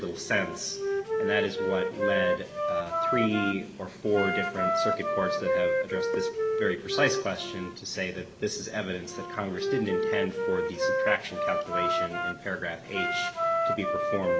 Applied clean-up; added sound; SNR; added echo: none; Wind instrument, woodwind instrument; -2 dB; none.